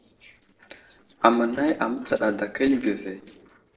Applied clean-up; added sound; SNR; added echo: neural separator model SepFormer DNS4.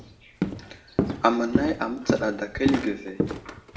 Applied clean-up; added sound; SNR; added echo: none; Walk, footsteps; 1 dB; reverberation time 0.6 s.